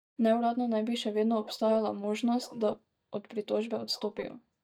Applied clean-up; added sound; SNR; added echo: neural mask model DeepFilterNet 3.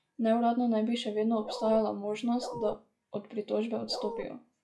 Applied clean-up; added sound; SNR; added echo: classical method log-MMSE.